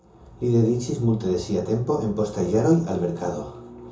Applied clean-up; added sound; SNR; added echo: none; none; none; reverberation time 0.6 s.